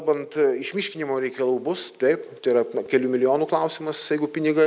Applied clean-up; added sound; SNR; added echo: none; none; none; none.